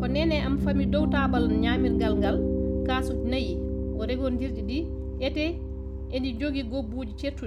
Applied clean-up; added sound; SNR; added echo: none; Piano; -3 dB; none.